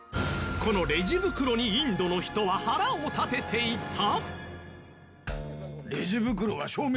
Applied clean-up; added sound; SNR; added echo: none; Wind instrument, woodwind instrument; 15 dB; none.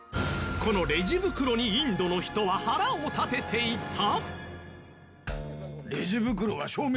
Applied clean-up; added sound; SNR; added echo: none; none; none; none.